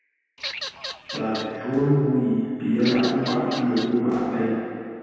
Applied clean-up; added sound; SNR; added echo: none; Bird vocalization, bird call, bird song / Fowl; 11 dB; reverberation time 2.1 s.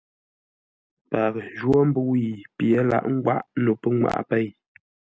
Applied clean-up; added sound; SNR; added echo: none; none; none; none.